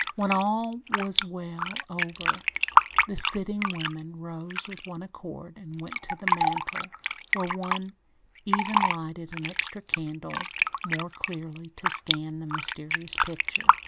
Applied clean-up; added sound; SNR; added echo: none; Fill (with liquid); -4 dB; none.